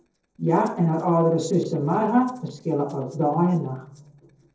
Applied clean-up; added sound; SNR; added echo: neural separator model SepFormer DNS4.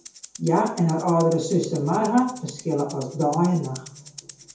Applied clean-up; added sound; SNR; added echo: none; Rattle (instrument); 19 dB; reverberation time 0.6 s.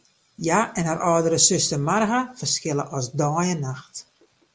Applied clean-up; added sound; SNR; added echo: none; none; none; none.